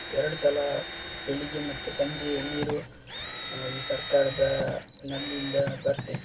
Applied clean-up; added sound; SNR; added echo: none; Drill; 7 dB; reverberation time 0.2 s.